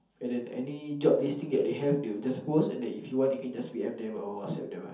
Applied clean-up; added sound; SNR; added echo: none; none; none; reverberation time 0.5 s.